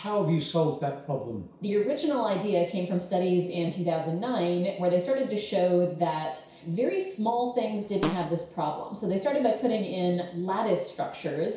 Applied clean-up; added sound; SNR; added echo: none; Fart; 6 dB; reverberation time 0.6 s.